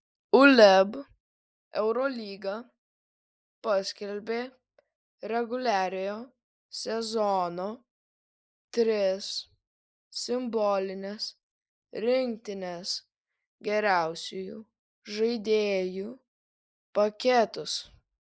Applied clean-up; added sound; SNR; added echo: neural mask model Resemble Enhance denoiser.